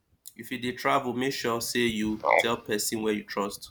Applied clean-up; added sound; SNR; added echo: none; Frog; 2 dB; none.